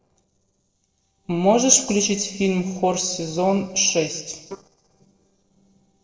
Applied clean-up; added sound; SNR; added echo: neural separator model SepFormer DNS4.